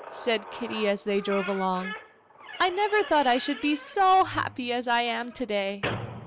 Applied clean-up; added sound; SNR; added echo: none; Squeak / Slam; 13 dB; none.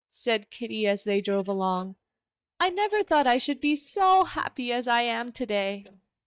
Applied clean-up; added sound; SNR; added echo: neural mask model DeepFilterNet 3.